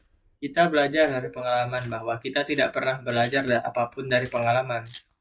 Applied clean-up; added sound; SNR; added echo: neural mask model DeepFilterNet 3.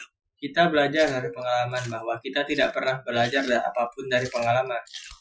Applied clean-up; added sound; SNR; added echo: classical method Wiener filter.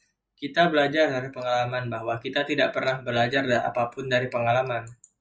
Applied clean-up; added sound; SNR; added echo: none; none; none; none.